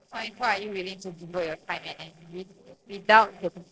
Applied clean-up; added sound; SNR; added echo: neural separator model SepFormer DNS4.